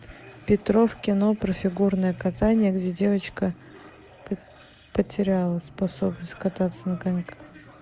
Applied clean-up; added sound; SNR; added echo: none; none; none; none.